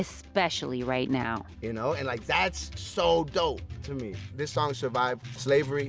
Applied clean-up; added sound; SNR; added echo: none; none; none; none.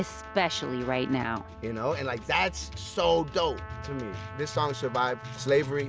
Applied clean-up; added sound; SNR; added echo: none; Trumpet; 17 dB; none.